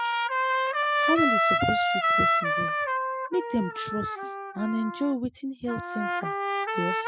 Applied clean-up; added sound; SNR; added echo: classical method spectral subtraction.